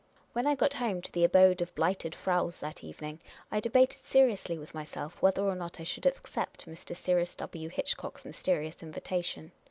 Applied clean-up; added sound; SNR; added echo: none; none; none; none.